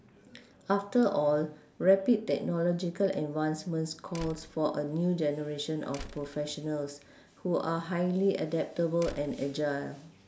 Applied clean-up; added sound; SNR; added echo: none; Slam; 17 dB; none.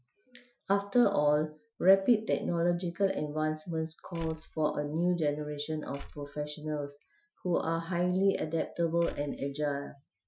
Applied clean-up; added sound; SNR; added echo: classical method Wiener filter.